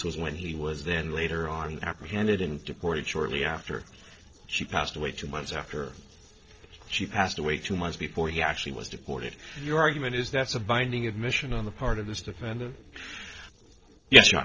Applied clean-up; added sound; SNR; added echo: neural separator model SepFormer DNS4.